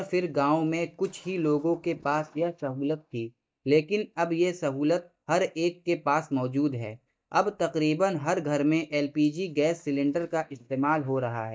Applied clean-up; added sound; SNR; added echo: neural mask model DeepFilterNet 3.